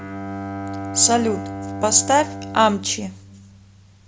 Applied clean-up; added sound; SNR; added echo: none; Bowed string instrument; 9 dB; none.